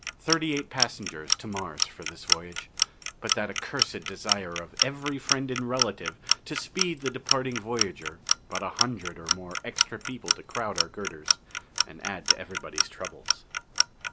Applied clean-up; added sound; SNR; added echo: none; Clock; -4 dB; none.